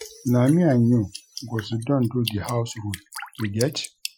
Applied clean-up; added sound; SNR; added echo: classical method Wiener filter.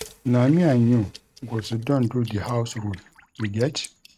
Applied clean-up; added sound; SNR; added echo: neural mask model RNNoise.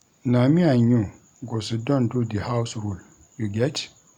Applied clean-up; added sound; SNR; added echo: none; none; none; none.